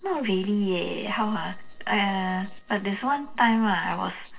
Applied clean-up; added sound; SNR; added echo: neural separator model SepFormer DNS4.